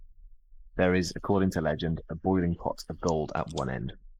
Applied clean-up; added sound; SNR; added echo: neural mask model Resemble Enhance denoiser.